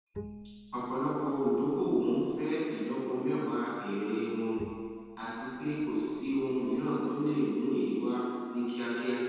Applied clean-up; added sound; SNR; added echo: none; Bowed string instrument; 17 dB; reverberation time 2.1 s.